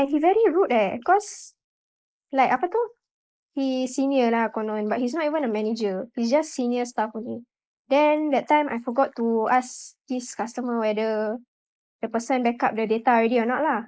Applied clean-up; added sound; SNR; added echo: neural mask model Resemble Enhance denoiser.